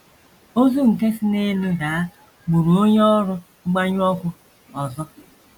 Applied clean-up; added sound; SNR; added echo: none; none; none; none.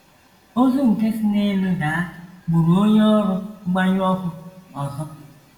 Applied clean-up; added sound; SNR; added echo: none; none; none; reverberation time 0.7 s.